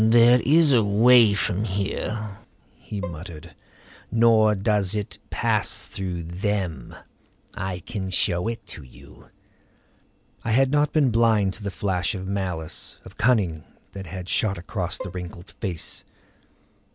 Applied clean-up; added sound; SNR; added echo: none; Bowed string instrument; 19 dB; none.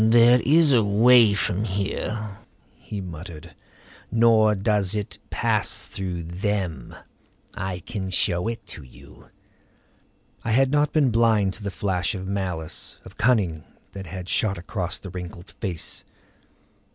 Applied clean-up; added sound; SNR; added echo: none; none; none; none.